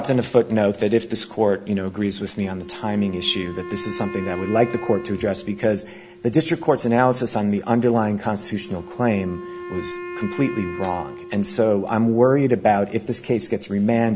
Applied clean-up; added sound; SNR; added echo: none; Wind instrument, woodwind instrument; 15 dB; none.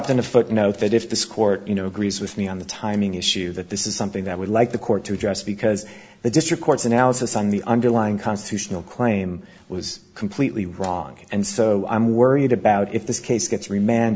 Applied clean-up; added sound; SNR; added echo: none; none; none; none.